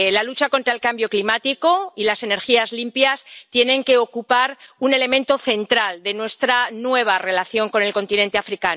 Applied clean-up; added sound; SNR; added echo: none; none; none; none.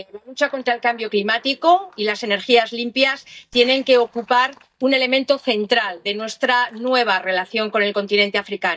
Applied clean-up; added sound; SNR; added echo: neural mask model DeepFilterNet 3.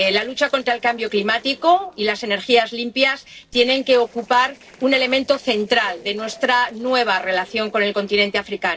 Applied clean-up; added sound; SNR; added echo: neural separator model SepFormer DNS4.